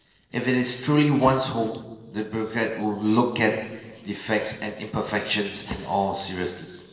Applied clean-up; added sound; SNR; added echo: neural separator model SepFormer DNS4.